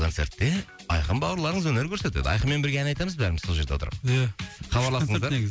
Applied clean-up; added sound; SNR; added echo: none; none; none; none.